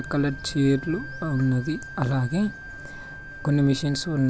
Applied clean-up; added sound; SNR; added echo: none; Wind instrument, woodwind instrument; 16 dB; none.